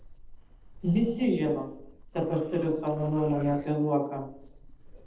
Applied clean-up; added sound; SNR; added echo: neural separator model SepFormer DNS4.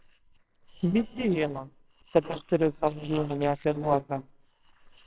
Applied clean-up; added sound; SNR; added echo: neural separator model SepFormer WHAMR!.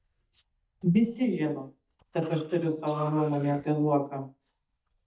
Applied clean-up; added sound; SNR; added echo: neural mask model DeepFilterNet 3.